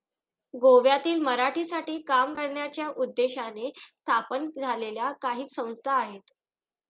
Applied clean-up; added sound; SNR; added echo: none; none; none; none.